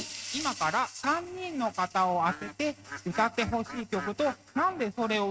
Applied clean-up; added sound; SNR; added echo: neural mask model RNNoise.